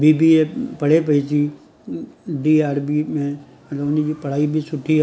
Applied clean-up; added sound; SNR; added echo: none; none; none; none.